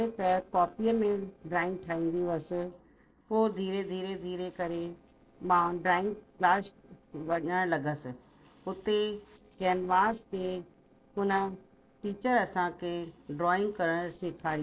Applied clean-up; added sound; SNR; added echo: neural separator model SepFormer DNS4.